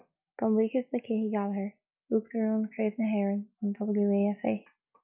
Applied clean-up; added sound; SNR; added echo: none; none; none; none.